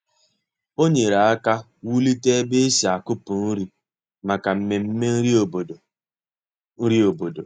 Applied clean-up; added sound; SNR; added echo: none; none; none; none.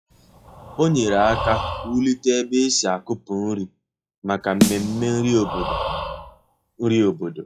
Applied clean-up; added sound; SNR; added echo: classical method log-MMSE.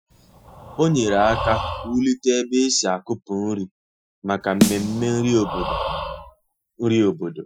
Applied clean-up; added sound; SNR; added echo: classical method Wiener filter.